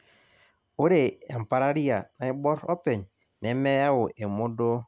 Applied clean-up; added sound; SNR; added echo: none; none; none; none.